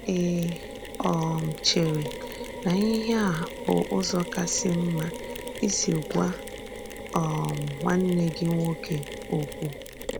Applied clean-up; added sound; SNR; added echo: none; Mechanisms; 10 dB; none.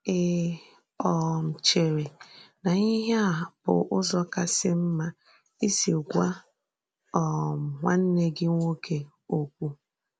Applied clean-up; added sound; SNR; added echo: none; none; none; none.